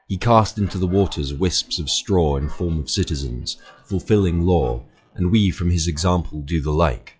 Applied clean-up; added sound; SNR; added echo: classical method log-MMSE.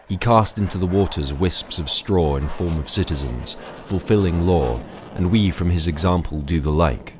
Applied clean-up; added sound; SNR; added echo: none; Aircraft; 19 dB; none.